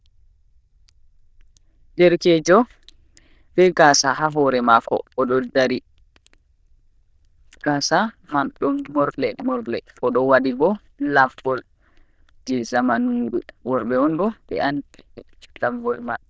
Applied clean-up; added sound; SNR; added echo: neural diffusion model UNIVERSE++.